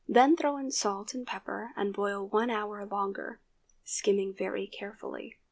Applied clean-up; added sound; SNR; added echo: none; none; none; none.